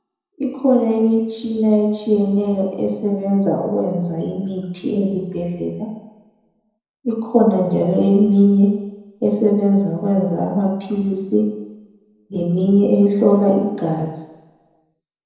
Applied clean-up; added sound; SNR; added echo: none; none; none; reverberation time 1.0 s.